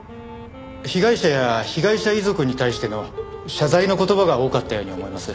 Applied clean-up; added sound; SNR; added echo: none; Wind instrument, woodwind instrument; 18 dB; none.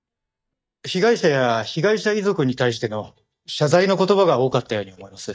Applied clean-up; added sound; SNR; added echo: neural mask model DeepFilterNet 3.